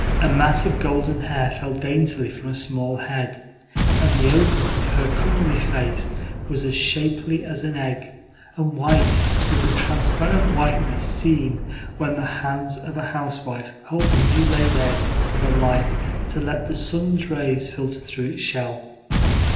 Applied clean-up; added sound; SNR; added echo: none; Explosion; -1 dB; reverberation time 0.8 s.